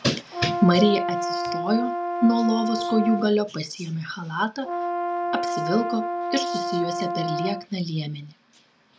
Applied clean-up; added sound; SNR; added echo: none; Brass instrument; 3 dB; none.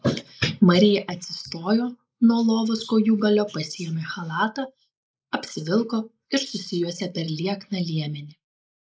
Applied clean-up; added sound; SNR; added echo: neural mask model Resemble Enhance denoiser.